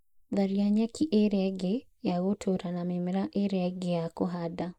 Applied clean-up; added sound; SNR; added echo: neural mask model Resemble Enhance denoiser.